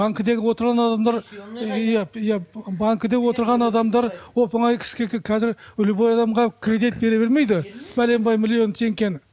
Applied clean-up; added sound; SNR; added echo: none; none; none; none.